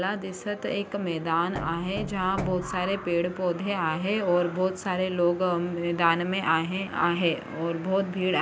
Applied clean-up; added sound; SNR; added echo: none; Knock; 11 dB; none.